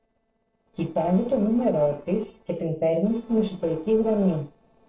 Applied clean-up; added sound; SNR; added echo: neural separator model SepFormer DNS4.